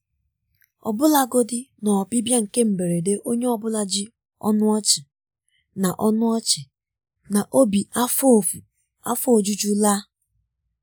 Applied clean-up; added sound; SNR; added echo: none; none; none; none.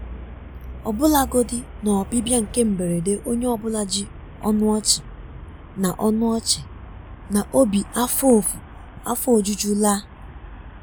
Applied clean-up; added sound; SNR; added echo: none; Traffic noise, roadway noise; 15 dB; none.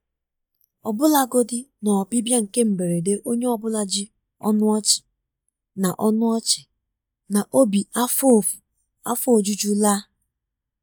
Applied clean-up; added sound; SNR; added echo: neural mask model DeepFilterNet 3.